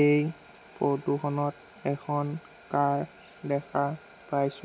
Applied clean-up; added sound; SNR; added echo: none; none; none; none.